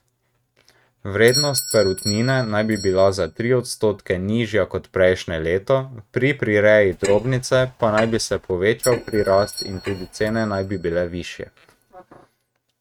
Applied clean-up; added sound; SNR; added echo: neural mask model RNNoise.